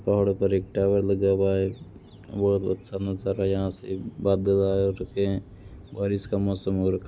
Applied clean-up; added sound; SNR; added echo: none; none; none; none.